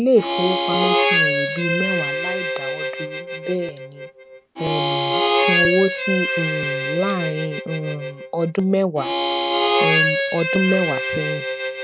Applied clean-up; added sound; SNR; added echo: none; Harmonica; -2 dB; none.